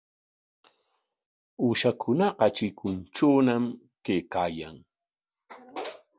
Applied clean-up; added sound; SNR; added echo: none; none; none; none.